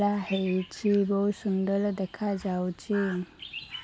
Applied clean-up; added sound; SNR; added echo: none; none; none; none.